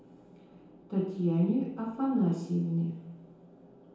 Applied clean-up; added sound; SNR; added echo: none; none; none; reverberation time 0.8 s.